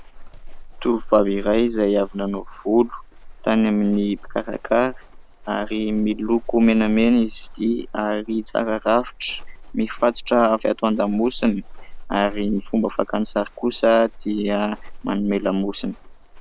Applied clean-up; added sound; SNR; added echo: none; Walk, footsteps; 13 dB; none.